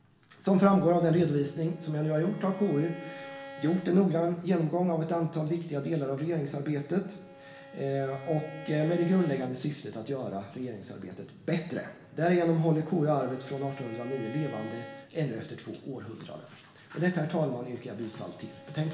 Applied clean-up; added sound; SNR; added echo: none; Bowed string instrument; 19 dB; reverberation time 0.8 s.